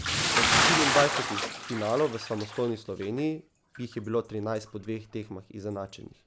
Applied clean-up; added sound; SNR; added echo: none; Bathtub (filling or washing) / Splash, splatter; -1 dB; none.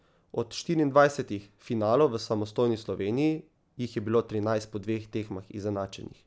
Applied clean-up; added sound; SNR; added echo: none; none; none; none.